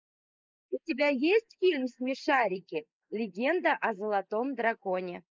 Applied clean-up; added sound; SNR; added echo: neural mask model Resemble Enhance denoiser.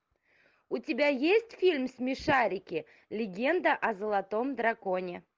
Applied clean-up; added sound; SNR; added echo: none; none; none; none.